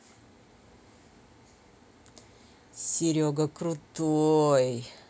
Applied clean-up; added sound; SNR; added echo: none; none; none; none.